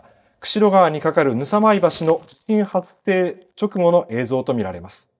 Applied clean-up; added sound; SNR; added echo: neural mask model DeepFilterNet 3.